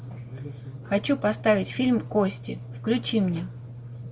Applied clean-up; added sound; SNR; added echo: none; none; none; none.